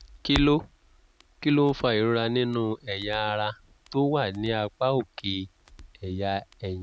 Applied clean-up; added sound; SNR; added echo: none; Crackle; 16 dB; none.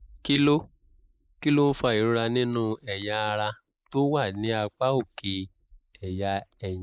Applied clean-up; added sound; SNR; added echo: neural mask model Resemble Enhance denoiser.